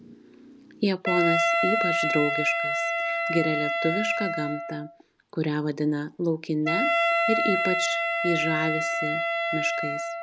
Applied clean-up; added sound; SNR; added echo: none; Wind instrument, woodwind instrument; -2 dB; none.